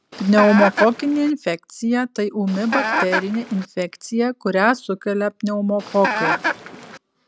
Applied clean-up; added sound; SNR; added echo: none; Chicken, rooster; 4 dB; none.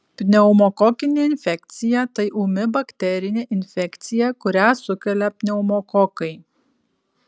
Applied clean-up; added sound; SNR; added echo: none; none; none; none.